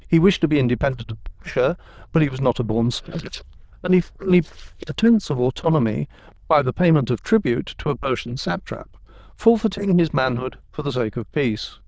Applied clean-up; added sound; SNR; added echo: neural diffusion model UNIVERSE++.